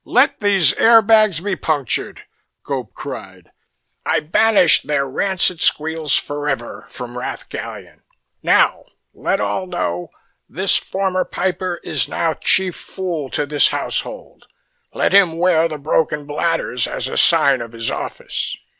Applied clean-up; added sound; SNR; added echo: none; none; none; none.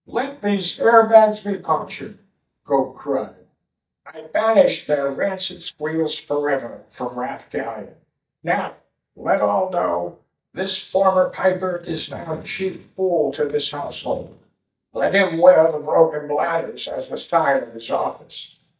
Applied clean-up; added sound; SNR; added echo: neural mask model DeepFilterNet 3.